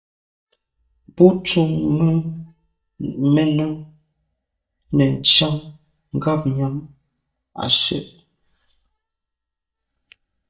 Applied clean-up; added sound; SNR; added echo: neural mask model DeepFilterNet 3.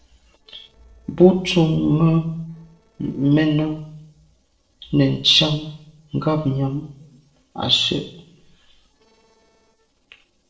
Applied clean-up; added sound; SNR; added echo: neural separator model SepFormer DNS4.